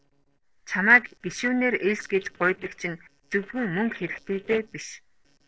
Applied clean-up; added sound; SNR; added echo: neural separator model SepFormer DNS4.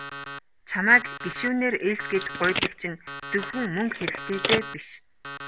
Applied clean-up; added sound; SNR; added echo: none; Alarm + Telephone; 7 dB; none.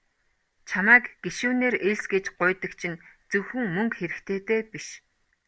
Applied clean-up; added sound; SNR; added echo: none; none; none; none.